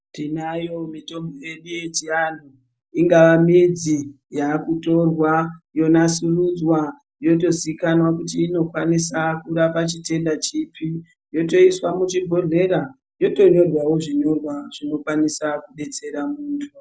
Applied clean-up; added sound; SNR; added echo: none; none; none; none.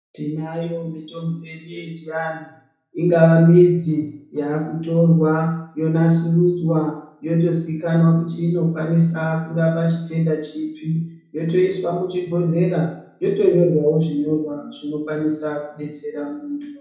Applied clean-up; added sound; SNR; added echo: none; none; none; reverberation time 0.6 s.